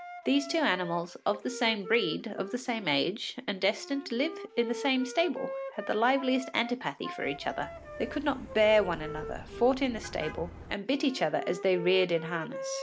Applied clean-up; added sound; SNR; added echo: none; Car passing by + Wind instrument, woodwind instrument; 12 dB; none.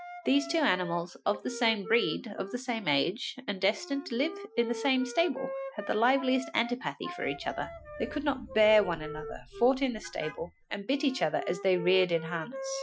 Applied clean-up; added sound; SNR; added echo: classical method Wiener filter.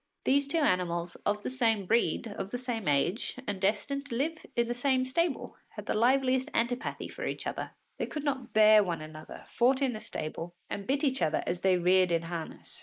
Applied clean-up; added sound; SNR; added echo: neural mask model Resemble Enhance denoiser.